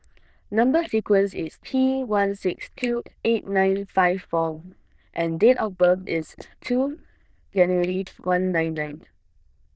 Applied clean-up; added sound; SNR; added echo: neural diffusion model UNIVERSE++.